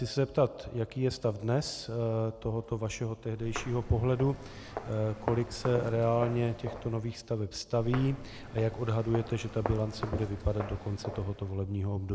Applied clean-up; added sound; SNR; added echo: none; Walk, footsteps; 10 dB; none.